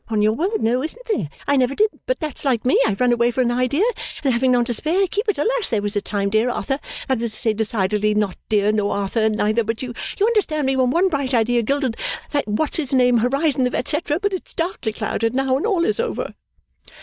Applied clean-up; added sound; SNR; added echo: neural mask model DeepFilterNet 3.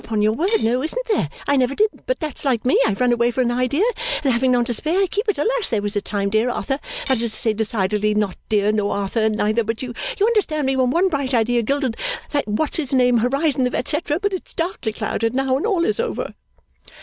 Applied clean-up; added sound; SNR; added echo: none; Cutlery, silverware / Dishes, pots, and pans; 16 dB; none.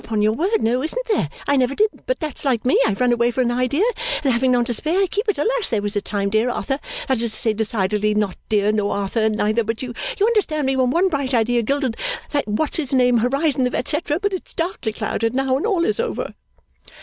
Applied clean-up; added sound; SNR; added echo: none; none; none; none.